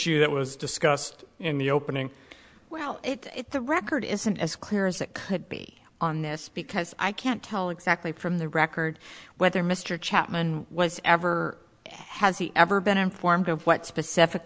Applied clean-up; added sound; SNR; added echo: none; none; none; none.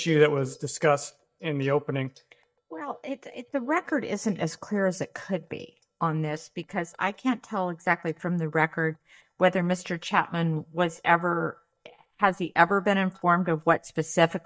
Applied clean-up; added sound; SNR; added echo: neural mask model DeepFilterNet 3.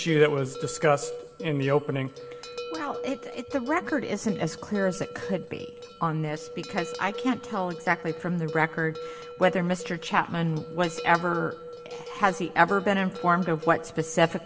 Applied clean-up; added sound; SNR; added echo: none; Bell; 12 dB; reverberation time 1.9 s.